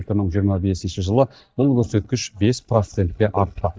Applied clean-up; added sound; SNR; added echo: neural mask model DeepFilterNet 3.